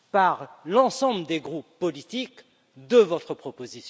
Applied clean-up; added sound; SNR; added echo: none; none; none; none.